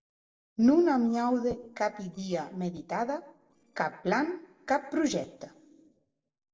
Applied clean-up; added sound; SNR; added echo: neural separator model SepFormer DNS4.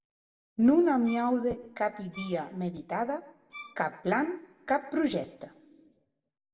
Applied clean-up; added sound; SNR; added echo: none; Bowed string instrument; 19 dB; reverberation time 1.2 s.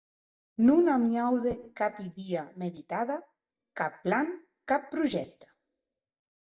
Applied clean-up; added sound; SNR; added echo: neural mask model DeepFilterNet 3.